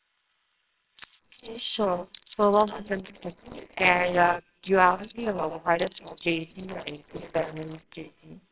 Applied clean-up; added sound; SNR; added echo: neural separator model SepFormer WHAMR!.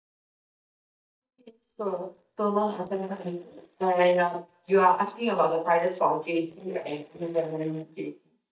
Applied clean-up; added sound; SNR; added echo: neural mask model DeepFilterNet 3.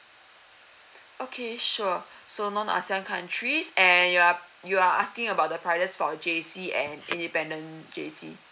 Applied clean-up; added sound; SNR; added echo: none; none; none; none.